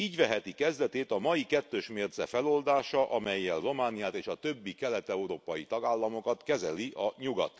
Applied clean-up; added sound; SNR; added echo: none; none; none; none.